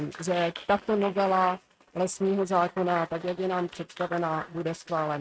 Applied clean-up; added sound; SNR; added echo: neural mask model RNNoise.